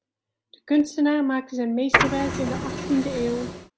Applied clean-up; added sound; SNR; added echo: none; Printer; 1 dB; none.